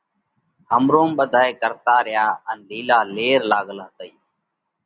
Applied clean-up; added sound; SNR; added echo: none; none; none; none.